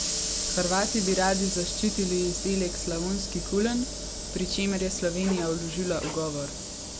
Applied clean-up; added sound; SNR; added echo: none; Sliding door / Hiss; 4 dB; none.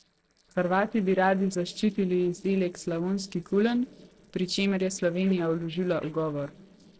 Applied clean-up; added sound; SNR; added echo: neural separator model SepFormer DNS4.